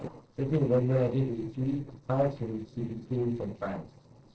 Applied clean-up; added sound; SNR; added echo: neural separator model SepFormer DNS4.